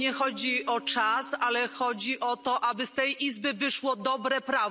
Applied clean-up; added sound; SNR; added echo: none; Bass guitar; 20 dB; none.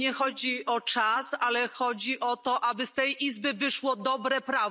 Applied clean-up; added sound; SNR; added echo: neural mask model DeepFilterNet 3.